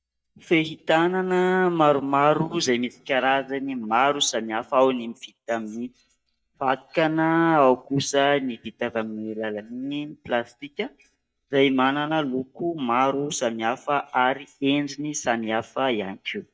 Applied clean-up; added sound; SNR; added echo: neural mask model DeepFilterNet 3.